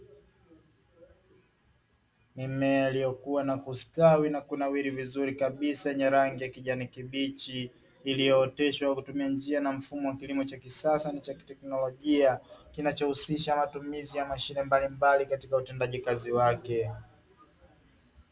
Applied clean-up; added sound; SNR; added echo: none; none; none; none.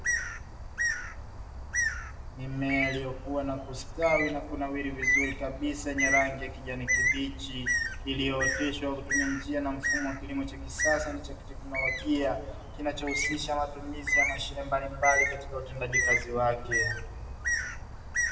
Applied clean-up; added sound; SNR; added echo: none; Bird; -1 dB; reverberation time 1.5 s.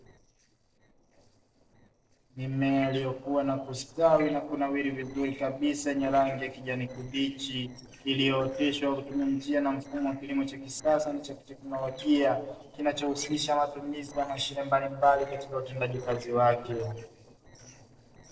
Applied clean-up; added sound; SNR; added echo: neural separator model SepFormer DNS4.